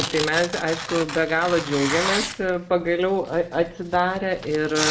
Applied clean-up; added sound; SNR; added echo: none; Tearing; 8 dB; none.